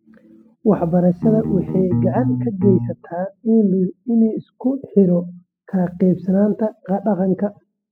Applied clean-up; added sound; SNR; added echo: classical method spectral subtraction.